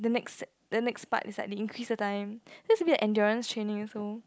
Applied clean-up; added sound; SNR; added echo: none; none; none; none.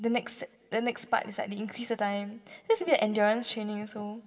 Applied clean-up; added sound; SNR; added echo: none; none; none; reverberation time 0.8 s.